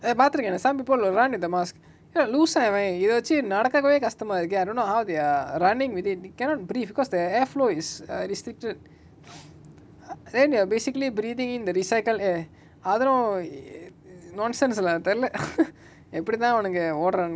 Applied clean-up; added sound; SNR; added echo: none; none; none; none.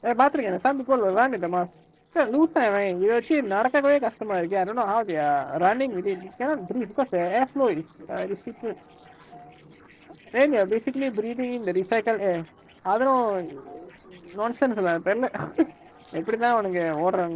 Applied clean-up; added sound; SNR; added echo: neural separator model SepFormer DNS4.